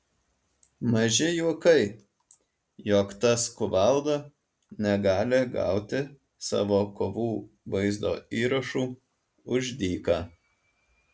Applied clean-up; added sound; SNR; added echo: none; none; none; none.